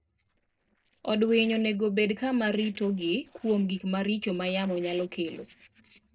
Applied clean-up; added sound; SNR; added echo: neural separator model SepFormer DNS4.